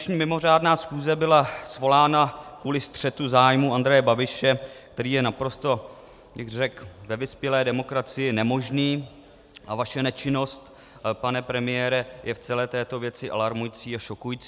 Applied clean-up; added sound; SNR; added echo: none; none; none; none.